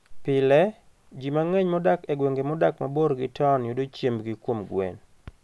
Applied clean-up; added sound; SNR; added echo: none; none; none; none.